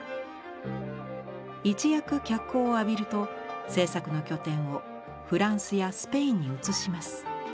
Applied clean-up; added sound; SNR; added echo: none; none; none; none.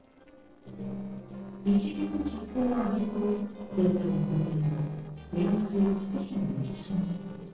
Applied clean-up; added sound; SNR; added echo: neural separator model SepFormer DNS4.